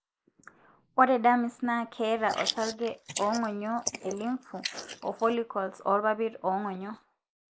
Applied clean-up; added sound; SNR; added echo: neural mask model Resemble Enhance denoiser.